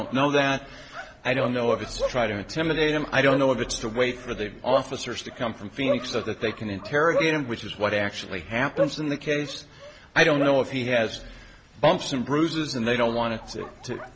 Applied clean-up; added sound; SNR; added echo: none; Bark; 9 dB; none.